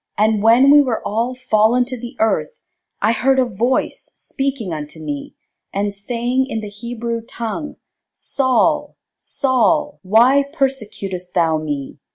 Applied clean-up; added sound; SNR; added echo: none; none; none; none.